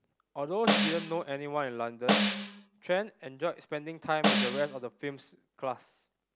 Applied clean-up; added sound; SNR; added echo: none; Snare drum; -5 dB; none.